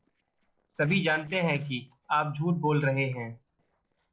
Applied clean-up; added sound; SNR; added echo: neural separator model SepFormer DNS4.